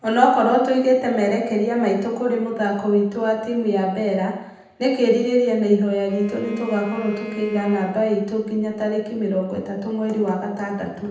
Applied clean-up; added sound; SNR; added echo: none; Bowed string instrument; 13 dB; reverberation time 0.9 s.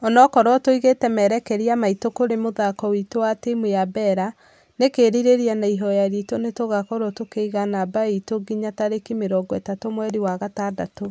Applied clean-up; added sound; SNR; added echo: none; none; none; none.